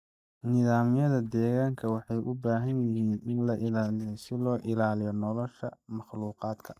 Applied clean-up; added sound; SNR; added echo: neural mask model DeepFilterNet 3.